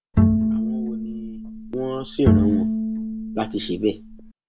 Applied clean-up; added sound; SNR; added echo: none; Bowed string instrument; -5 dB; none.